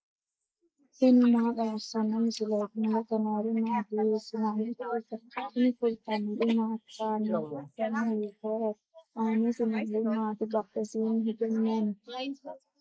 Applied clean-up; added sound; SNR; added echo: neural mask model Resemble Enhance denoiser.